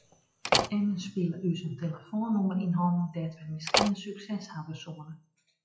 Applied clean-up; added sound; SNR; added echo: classical method WPE with log-MMSE.